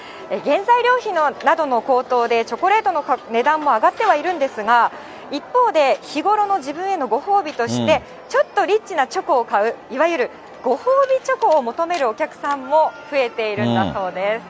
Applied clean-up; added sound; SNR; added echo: none; none; none; none.